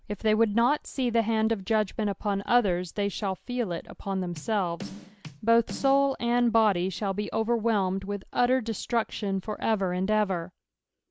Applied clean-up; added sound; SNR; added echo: none; Bass drum / Snare drum; 14 dB; none.